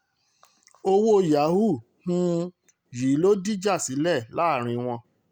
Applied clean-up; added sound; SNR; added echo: none; none; none; none.